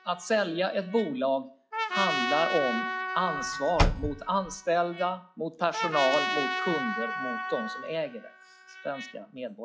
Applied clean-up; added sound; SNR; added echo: classical method log-MMSE.